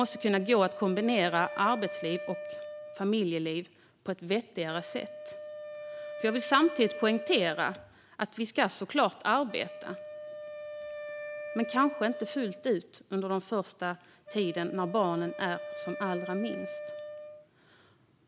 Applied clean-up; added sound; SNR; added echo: none; Wind instrument, woodwind instrument; 11 dB; none.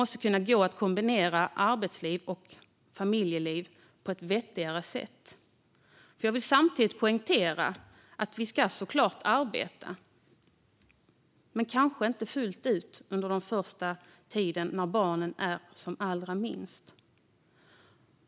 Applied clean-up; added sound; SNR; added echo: none; none; none; none.